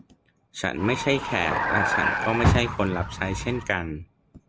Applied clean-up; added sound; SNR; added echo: none; Vehicle; -2 dB; none.